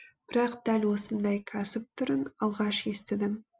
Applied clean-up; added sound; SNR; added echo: none; none; none; none.